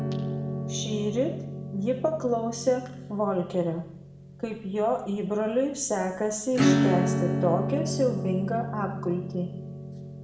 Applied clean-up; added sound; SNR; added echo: none; Acoustic guitar / Strum; 2 dB; reverberation time 0.7 s.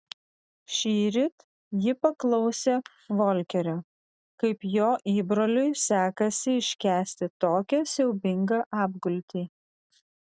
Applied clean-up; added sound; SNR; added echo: none; none; none; none.